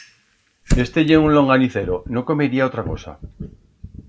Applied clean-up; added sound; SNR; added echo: none; Fire; 9 dB; none.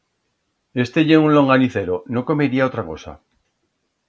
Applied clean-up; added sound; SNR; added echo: none; none; none; none.